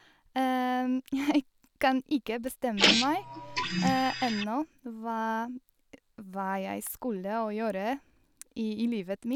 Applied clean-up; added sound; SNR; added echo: none; Printer; -3 dB; none.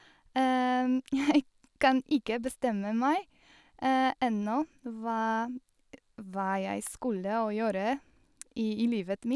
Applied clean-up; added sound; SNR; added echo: none; none; none; none.